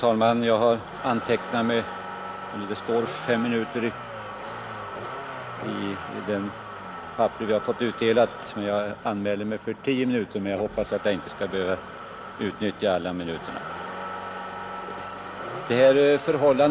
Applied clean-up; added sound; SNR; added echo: none; Motor vehicle (road); 11 dB; none.